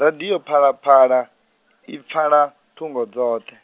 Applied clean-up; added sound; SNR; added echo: none; none; none; none.